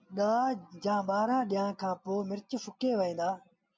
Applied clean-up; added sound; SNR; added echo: none; none; none; none.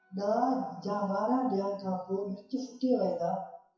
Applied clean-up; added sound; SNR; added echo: classical method WPE with log-MMSE.